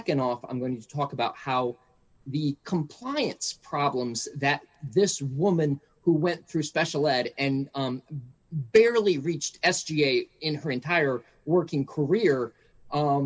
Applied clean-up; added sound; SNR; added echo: none; none; none; none.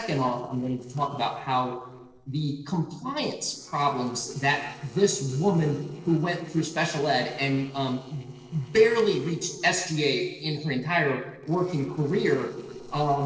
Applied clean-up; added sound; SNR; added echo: neural separator model SepFormer DNS4.